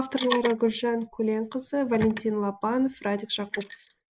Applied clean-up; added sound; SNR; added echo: neural mask model Resemble Enhance denoiser.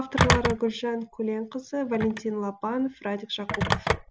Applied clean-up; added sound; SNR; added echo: none; Telephone; 0 dB; none.